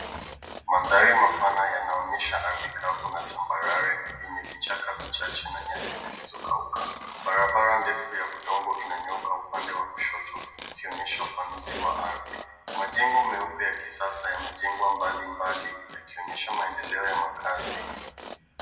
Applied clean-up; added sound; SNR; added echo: none; Tearing; 14 dB; reverberation time 1.1 s.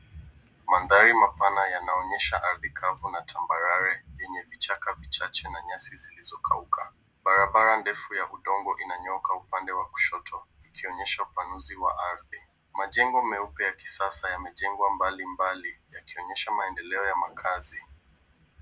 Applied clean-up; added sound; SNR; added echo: none; none; none; none.